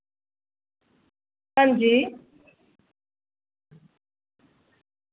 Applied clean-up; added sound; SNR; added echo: none; none; none; none.